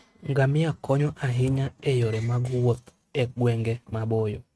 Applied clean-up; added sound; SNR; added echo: neural mask model RNNoise.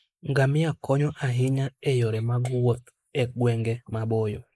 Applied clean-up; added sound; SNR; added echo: neural mask model Resemble Enhance denoiser.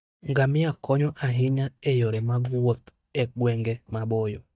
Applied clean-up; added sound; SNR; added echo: neural mask model DeepFilterNet 3.